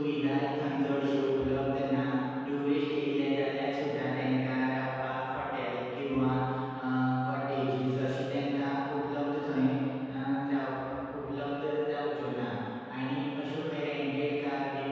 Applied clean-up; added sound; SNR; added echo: none; none; none; reverberation time 2.1 s.